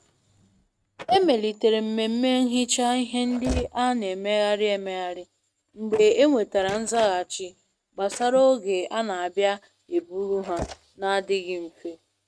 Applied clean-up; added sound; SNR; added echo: neural mask model RNNoise.